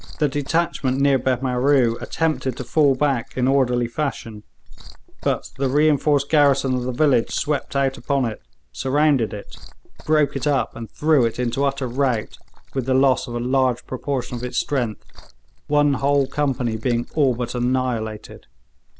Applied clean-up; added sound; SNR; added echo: none; Liquid; 13 dB; none.